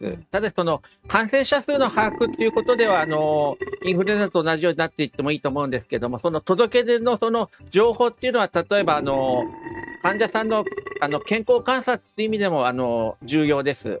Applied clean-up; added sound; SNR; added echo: neural mask model RNNoise.